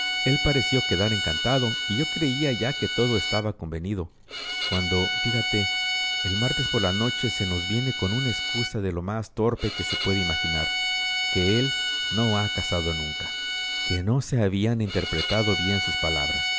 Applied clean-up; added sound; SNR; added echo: none; Bowed string instrument; 1 dB; none.